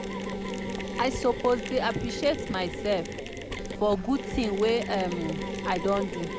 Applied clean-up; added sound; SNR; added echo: none; Alarm + Mechanisms; 5 dB; none.